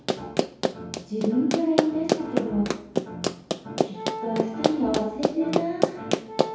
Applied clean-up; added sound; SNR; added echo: none; Run; 0 dB; reverberation time 2.2 s.